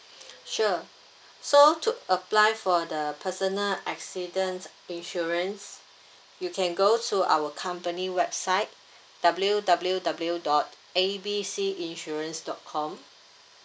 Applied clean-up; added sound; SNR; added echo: none; none; none; none.